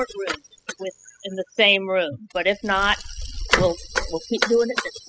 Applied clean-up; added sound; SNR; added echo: classical method spectral subtraction.